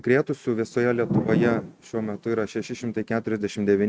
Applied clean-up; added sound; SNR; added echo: neural mask model RNNoise.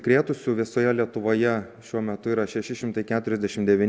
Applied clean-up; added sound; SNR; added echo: none; none; none; none.